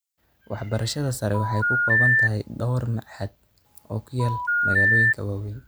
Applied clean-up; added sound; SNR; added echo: none; Telephone; -4 dB; none.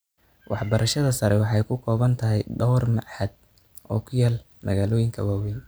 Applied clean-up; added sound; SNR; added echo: none; none; none; none.